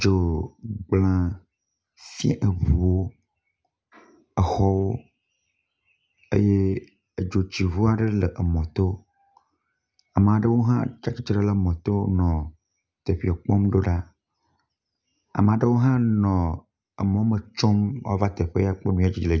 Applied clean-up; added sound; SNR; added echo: none; none; none; none.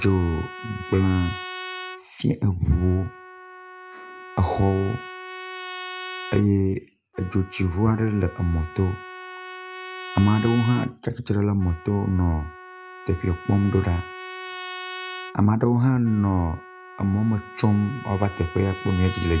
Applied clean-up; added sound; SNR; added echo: none; Trumpet; 14 dB; none.